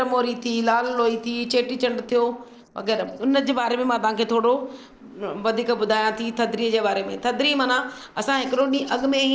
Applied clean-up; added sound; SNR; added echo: neural separator model SepFormer DNS4.